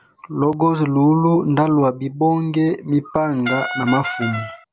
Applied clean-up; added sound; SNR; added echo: none; Brass instrument; 8 dB; none.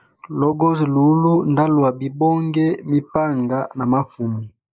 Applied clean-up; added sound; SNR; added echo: neural mask model Resemble Enhance denoiser.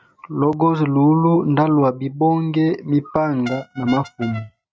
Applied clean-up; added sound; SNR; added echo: neural mask model RNNoise.